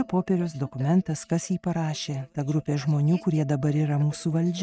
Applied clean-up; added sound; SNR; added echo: neural mask model RNNoise.